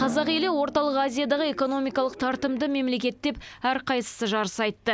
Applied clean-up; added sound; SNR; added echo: none; Drum; 16 dB; none.